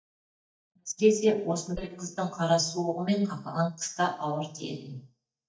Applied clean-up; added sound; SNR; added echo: neural mask model DeepFilterNet 3.